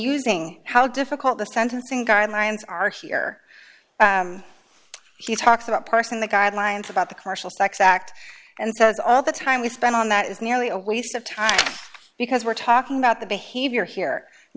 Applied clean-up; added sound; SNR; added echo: none; none; none; none.